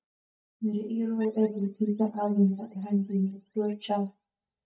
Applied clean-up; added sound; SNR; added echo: neural mask model DeepFilterNet 3.